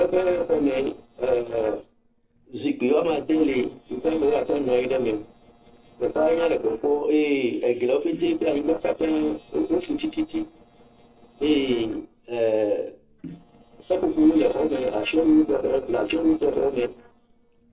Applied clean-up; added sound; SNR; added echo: neural separator model SepFormer DNS4.